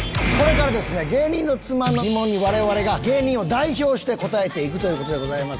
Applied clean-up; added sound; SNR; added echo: none; none; none; none.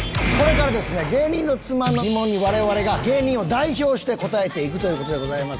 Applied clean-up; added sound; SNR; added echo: none; Drawer open or close; 18 dB; none.